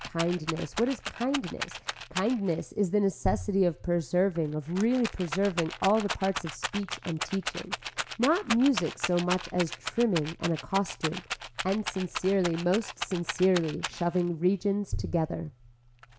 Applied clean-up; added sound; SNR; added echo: none; Rattle; 9 dB; none.